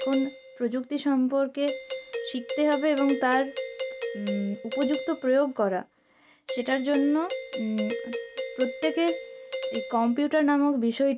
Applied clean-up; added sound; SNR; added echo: none; Doorbell; 8 dB; none.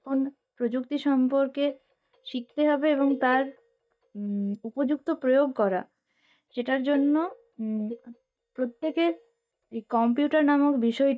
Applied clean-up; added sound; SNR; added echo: neural mask model DeepFilterNet 3.